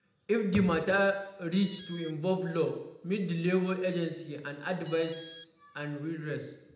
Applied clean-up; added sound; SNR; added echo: none; Alarm; 20 dB; reverberation time 0.7 s.